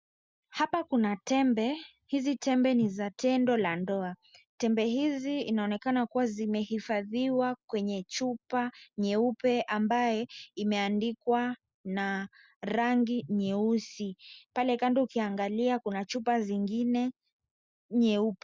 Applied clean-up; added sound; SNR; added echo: none; none; none; none.